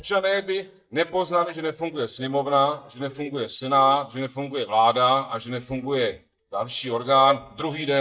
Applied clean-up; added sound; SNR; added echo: neural mask model DeepFilterNet 3.